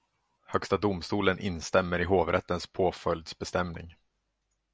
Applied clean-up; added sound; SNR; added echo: none; none; none; none.